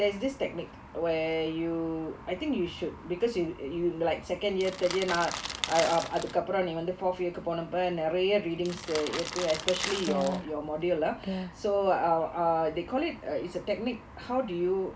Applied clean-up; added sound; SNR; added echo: none; Crackle; 7 dB; none.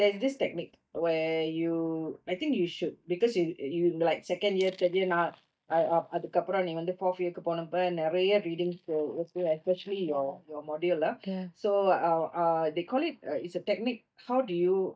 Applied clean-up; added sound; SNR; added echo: neural mask model DeepFilterNet 3.